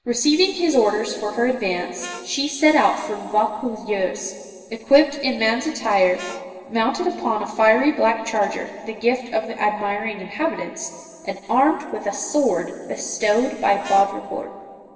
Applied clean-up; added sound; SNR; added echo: none; Harmonica; 16 dB; reverberation time 2.3 s.